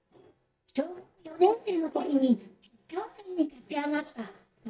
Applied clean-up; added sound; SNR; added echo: neural mask model DeepFilterNet 3.